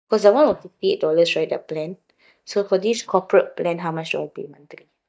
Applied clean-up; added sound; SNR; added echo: neural mask model DeepFilterNet 3.